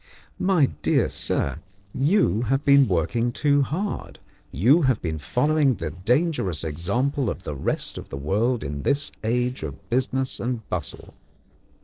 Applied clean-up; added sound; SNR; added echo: neural separator model SepFormer DNS4.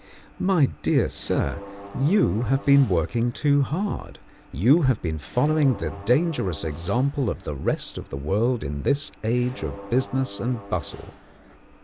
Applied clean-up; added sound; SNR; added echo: none; Mechanisms; 18 dB; none.